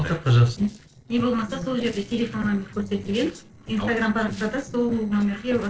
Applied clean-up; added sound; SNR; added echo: neural separator model SepFormer DNS4.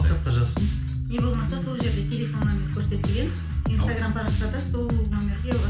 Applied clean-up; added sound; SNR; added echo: none; Bass guitar; -2 dB; reverberation time 0.5 s.